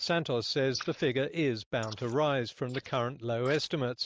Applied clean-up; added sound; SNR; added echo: neural mask model Resemble Enhance denoiser.